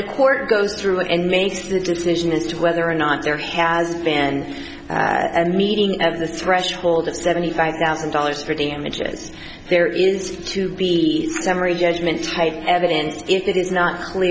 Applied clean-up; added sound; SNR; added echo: none; none; none; none.